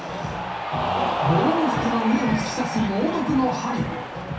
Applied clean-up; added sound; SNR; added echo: none; Cheering; 3 dB; reverberation time 0.6 s.